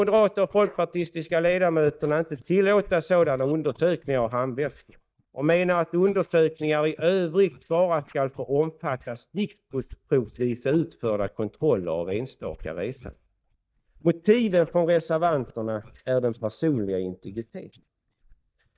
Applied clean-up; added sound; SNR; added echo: neural mask model DeepFilterNet 3.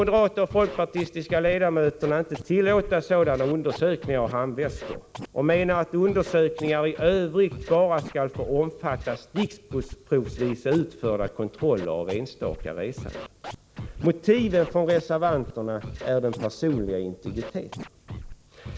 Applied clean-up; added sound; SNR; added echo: none; Scratching (performance technique); 14 dB; none.